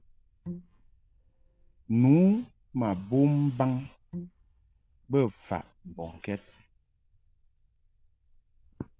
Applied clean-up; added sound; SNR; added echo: neural diffusion model UNIVERSE++.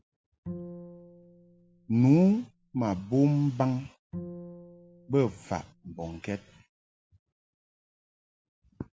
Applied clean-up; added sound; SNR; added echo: none; Bowed string instrument; 16 dB; none.